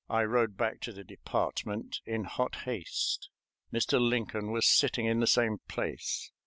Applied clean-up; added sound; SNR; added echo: none; none; none; none.